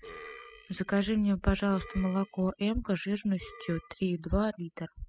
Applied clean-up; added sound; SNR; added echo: classical method spectral subtraction.